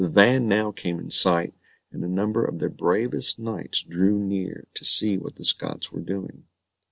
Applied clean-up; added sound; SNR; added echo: none; none; none; none.